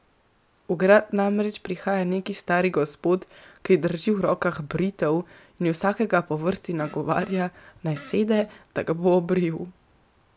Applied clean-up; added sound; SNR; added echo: none; Fart; 20 dB; none.